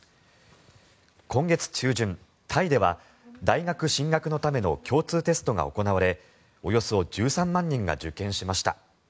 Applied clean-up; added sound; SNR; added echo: none; none; none; none.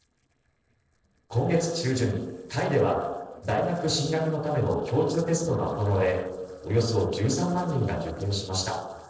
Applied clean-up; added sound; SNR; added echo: neural separator model SepFormer DNS4.